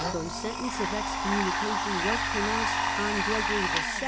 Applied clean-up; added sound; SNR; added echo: none; Domestic sounds, home sounds; -4 dB; none.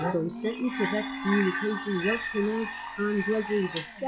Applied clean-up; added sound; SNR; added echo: classical method log-MMSE.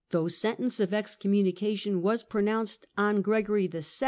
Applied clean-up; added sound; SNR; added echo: none; none; none; none.